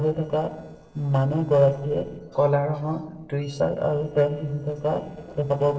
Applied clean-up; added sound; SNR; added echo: neural separator model SepFormer DNS4.